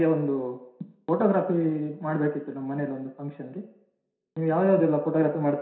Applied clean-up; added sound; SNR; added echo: none; none; none; reverberation time 0.7 s.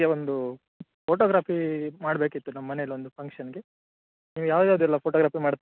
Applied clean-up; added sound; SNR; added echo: none; none; none; none.